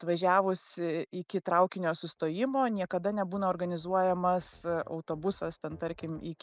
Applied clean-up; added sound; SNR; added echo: none; none; none; none.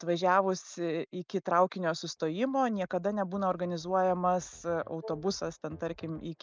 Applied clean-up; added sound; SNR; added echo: none; Wind instrument, woodwind instrument; 15 dB; none.